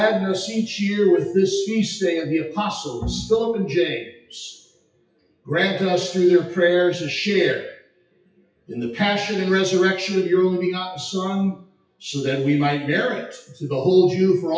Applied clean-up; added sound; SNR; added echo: classical method WPE with log-MMSE.